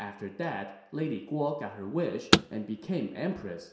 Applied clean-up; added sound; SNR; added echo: none; Car; -1 dB; reverberation time 0.7 s.